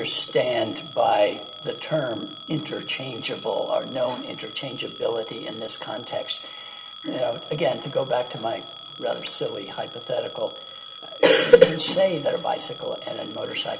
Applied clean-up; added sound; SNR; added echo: none; Telephone; 15 dB; reverberation time 0.8 s.